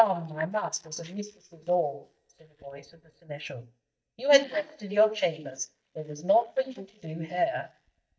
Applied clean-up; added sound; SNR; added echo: neural mask model DeepFilterNet 3.